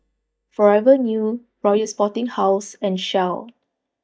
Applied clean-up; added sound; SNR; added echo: neural mask model DeepFilterNet 3.